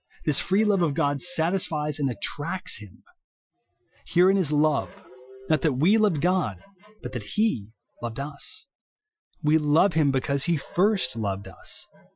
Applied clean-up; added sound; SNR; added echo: classical method Wiener filter.